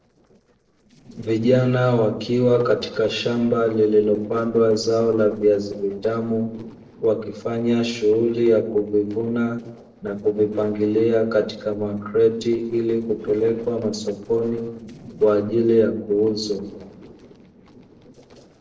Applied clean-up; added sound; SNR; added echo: neural separator model SepFormer DNS4.